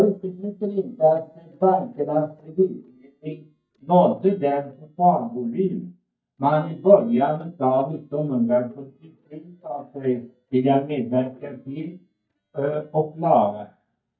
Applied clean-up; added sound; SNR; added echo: neural mask model DeepFilterNet 3.